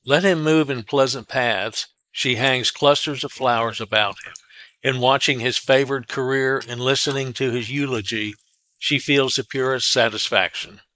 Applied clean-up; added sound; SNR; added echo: neural mask model Resemble Enhance denoiser.